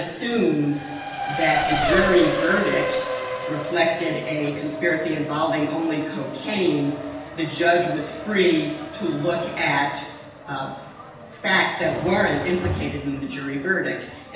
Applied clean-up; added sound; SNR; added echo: none; Race car, auto racing; 7 dB; reverberation time 0.9 s.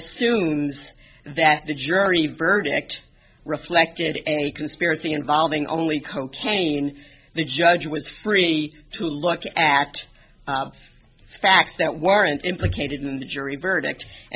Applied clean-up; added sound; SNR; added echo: none; none; none; none.